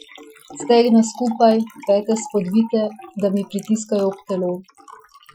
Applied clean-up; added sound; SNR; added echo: classical method Wiener filter.